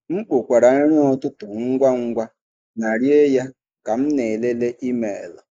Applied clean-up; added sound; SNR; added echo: neural mask model Resemble Enhance denoiser.